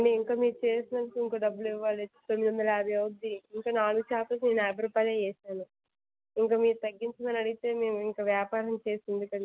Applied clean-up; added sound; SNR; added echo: none; none; none; none.